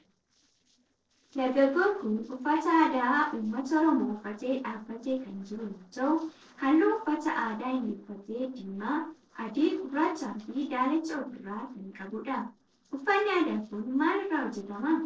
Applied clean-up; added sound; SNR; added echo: neural separator model SepFormer DNS4.